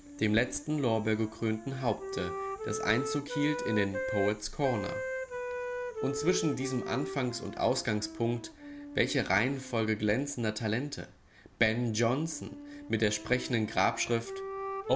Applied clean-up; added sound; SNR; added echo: none; Wind instrument, woodwind instrument; 8 dB; none.